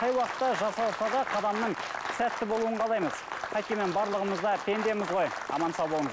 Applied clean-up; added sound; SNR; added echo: none; none; none; none.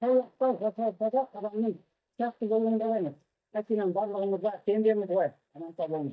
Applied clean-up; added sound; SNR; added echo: neural mask model DeepFilterNet 3.